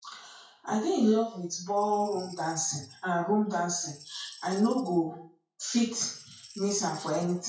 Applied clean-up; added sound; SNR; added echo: classical method WPE with log-MMSE.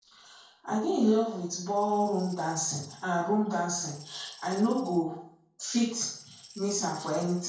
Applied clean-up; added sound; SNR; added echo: neural separator model SepFormer DNS4.